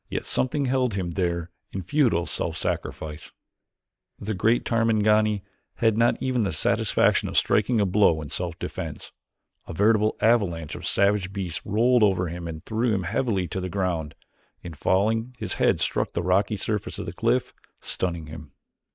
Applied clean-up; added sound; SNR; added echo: neural mask model Resemble Enhance denoiser.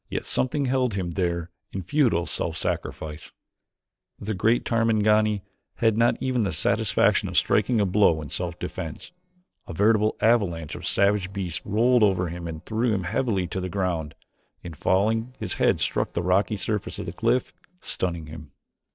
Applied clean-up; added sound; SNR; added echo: neural separator model SepFormer DNS4.